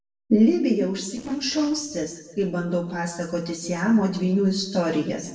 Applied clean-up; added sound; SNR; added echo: neural separator model SepFormer DNS4.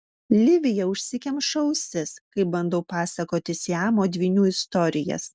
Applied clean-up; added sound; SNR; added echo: none; none; none; none.